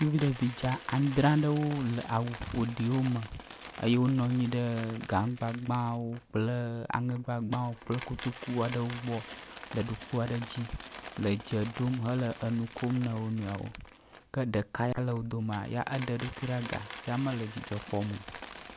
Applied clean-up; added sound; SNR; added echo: none; Coin (dropping); 15 dB; none.